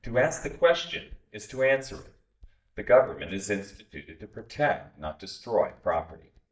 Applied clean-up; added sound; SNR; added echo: neural mask model DeepFilterNet 3.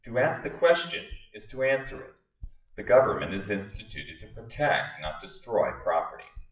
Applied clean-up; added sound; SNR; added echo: classical method WPE with log-MMSE.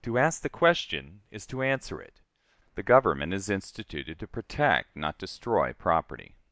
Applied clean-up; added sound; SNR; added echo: none; none; none; none.